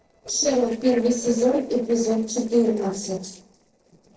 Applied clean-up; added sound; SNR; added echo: neural separator model SepFormer DNS4.